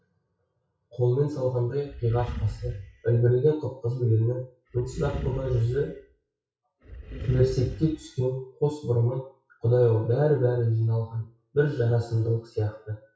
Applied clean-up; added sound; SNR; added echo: classical method WPE with log-MMSE.